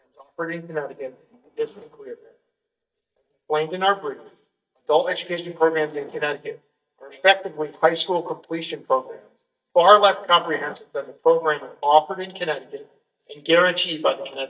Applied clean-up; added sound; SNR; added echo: neural mask model DeepFilterNet 3.